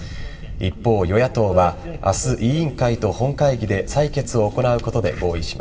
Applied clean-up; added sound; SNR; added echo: none; Wind; 12 dB; reverberation time 1.1 s.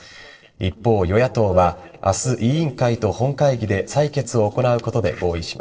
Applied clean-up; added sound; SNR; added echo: neural separator model SepFormer DNS4.